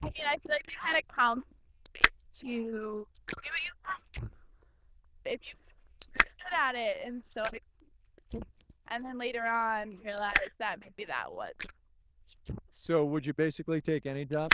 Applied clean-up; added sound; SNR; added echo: neural diffusion model UNIVERSE++.